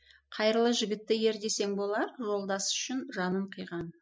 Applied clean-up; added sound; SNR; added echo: classical method spectral subtraction.